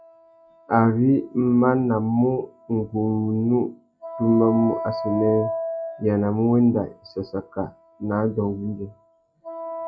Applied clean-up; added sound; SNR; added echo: classical method log-MMSE.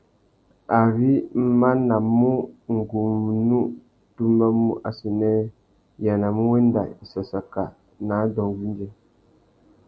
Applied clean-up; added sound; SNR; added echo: none; none; none; none.